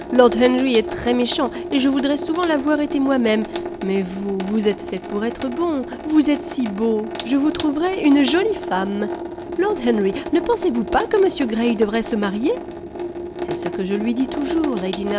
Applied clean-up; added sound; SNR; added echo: none; Sink (filling or washing) / Water tap, faucet; 9 dB; none.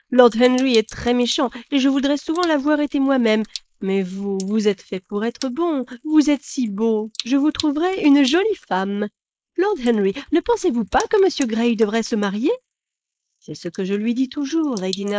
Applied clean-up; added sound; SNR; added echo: neural mask model Resemble Enhance denoiser.